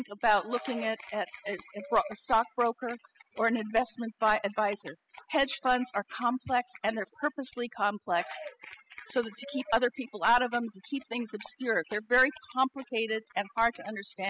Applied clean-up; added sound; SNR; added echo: classical method spectral subtraction.